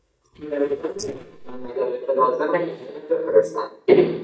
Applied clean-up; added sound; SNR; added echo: neural mask model DeepFilterNet 3.